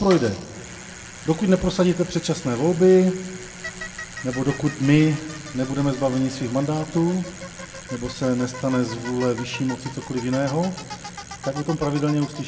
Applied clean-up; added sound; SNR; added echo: none; Bicycle; 14 dB; reverberation time 0.6 s.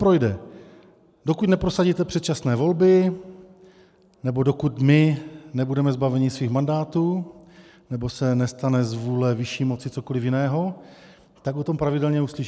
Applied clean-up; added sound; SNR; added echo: none; none; none; none.